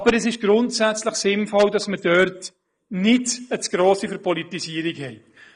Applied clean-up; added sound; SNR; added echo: neural mask model Resemble Enhance denoiser.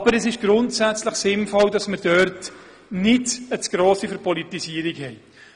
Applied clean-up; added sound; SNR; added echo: none; none; none; none.